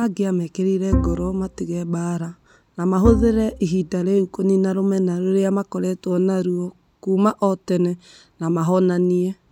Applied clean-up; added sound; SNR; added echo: none; Bowed string instrument; 5 dB; none.